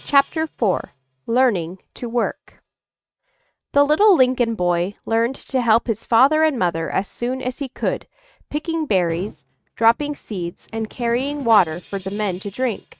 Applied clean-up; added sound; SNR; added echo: neural mask model RNNoise.